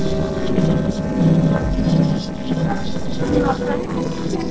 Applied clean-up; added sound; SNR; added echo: neural separator model SepFormer DNS4.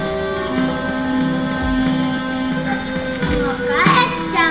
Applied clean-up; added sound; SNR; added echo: none; Bass drum; 12 dB; reverberation time 1.7 s.